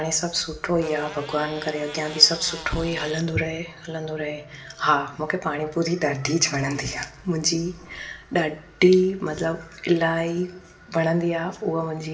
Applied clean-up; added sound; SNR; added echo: none; Fart; 16 dB; reverberation time 0.6 s.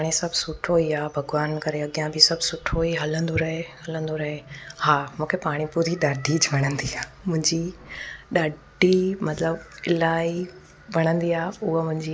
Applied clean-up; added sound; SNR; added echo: none; none; none; none.